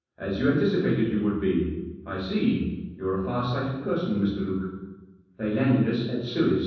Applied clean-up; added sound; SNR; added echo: none; none; none; reverberation time 1.1 s.